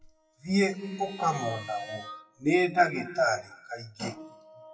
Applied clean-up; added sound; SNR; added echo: classical method WPE with log-MMSE.